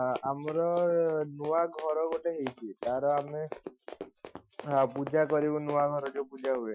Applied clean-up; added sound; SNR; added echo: classical method Wiener filter.